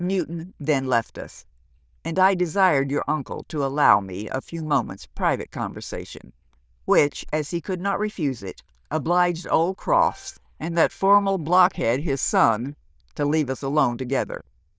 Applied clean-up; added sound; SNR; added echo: neural diffusion model UNIVERSE++.